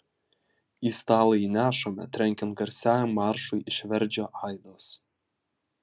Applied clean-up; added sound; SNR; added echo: none; none; none; none.